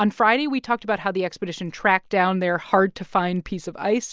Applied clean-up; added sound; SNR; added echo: none; none; none; none.